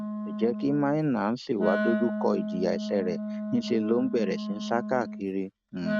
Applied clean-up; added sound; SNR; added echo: neural mask model RNNoise.